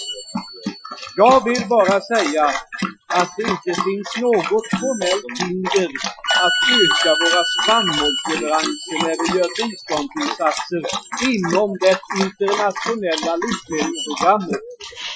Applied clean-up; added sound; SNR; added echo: classical method Wiener filter.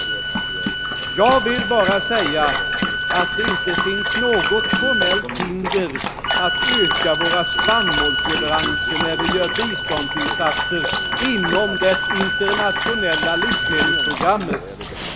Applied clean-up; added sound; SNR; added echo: none; Dog + Bowed string instrument; -2 dB; none.